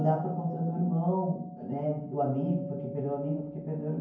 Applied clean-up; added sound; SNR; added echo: none; Doorbell; 14 dB; reverberation time 0.9 s.